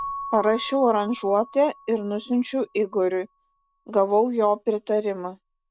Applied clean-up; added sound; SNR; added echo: none; Keyboard (musical) / Bell; 17 dB; none.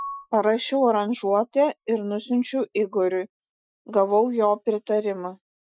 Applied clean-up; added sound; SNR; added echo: classical method Wiener filter.